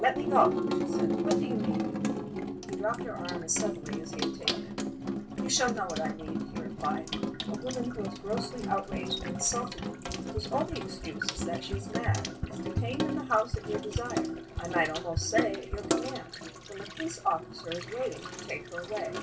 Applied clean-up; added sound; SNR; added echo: none; Sink (filling or washing) / Water tap, faucet; -1 dB; reverberation time 0.2 s.